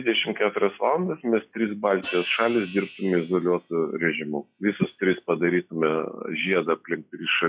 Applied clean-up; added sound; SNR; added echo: classical method log-MMSE.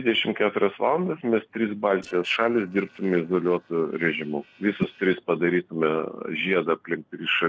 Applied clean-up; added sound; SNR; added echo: neural separator model SepFormer DNS4.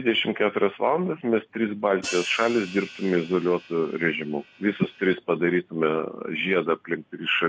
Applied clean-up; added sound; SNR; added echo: none; Hi-hat; 15 dB; none.